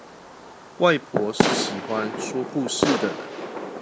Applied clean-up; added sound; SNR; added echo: none; Fireworks; 1 dB; none.